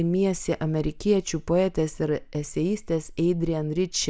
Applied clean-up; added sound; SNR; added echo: none; none; none; none.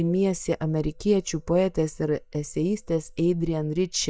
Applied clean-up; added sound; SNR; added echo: neural mask model DeepFilterNet 3.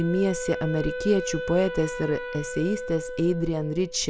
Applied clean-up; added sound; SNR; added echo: none; Wind instrument, woodwind instrument; 8 dB; none.